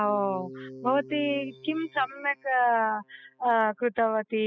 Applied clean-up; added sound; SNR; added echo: classical method spectral subtraction.